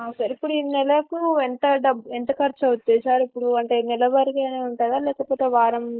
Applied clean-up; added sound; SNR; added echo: neural mask model Resemble Enhance denoiser.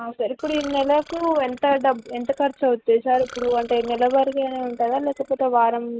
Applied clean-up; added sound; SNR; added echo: neural mask model RNNoise.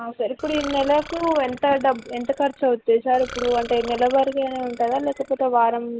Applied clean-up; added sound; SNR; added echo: none; Burping, eructation; 17 dB; none.